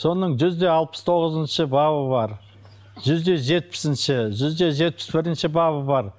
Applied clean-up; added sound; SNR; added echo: none; none; none; none.